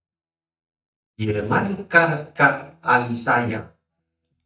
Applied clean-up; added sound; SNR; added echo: neural mask model DeepFilterNet 3.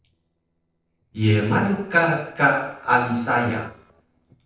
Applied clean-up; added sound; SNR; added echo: neural separator model SepFormer DNS4.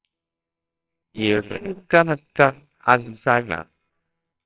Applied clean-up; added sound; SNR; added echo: neural separator model SepFormer WHAMR!.